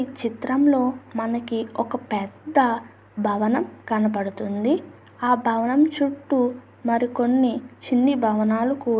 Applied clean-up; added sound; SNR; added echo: none; none; none; none.